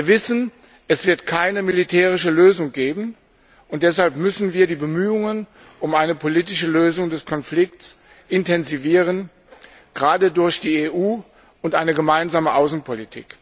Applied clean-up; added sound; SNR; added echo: none; none; none; none.